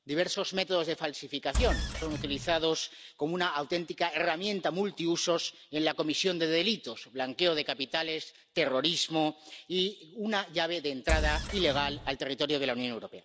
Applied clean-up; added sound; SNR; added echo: none; Engine; 1 dB; none.